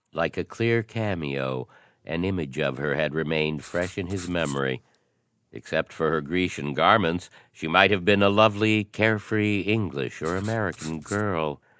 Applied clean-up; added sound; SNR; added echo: neural mask model Resemble Enhance denoiser.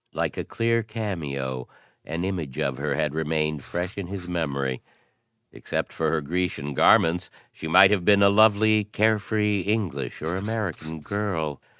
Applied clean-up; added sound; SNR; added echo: neural mask model RNNoise.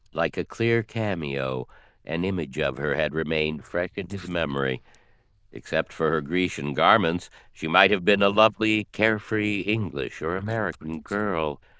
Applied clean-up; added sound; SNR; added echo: neural diffusion model UNIVERSE++.